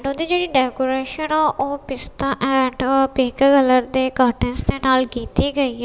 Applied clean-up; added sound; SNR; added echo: none; none; none; none.